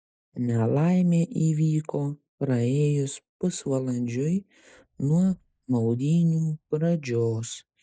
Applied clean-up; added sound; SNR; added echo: neural mask model DeepFilterNet 3.